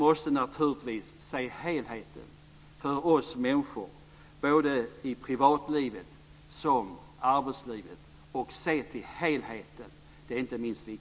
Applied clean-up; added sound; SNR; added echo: none; none; none; none.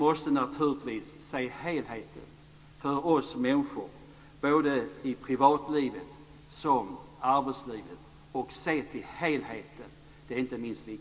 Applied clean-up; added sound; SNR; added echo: none; none; none; reverberation time 1.8 s.